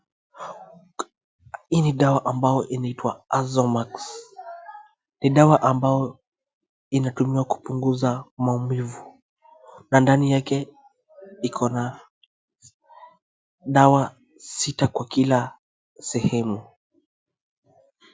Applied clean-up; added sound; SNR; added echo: none; none; none; none.